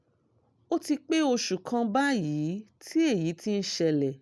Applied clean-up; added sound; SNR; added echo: none; none; none; none.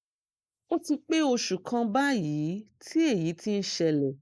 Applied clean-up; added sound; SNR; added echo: neural mask model Resemble Enhance denoiser.